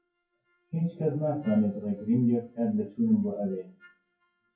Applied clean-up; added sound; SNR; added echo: classical method WPE with log-MMSE.